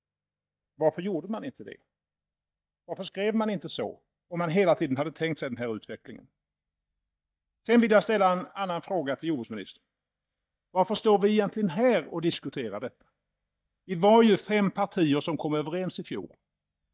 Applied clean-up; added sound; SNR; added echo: neural mask model DeepFilterNet 3.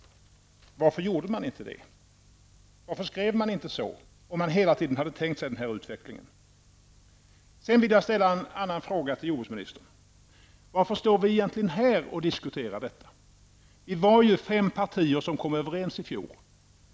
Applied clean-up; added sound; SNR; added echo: none; none; none; none.